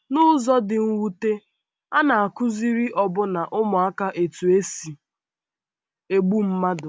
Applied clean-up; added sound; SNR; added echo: none; none; none; none.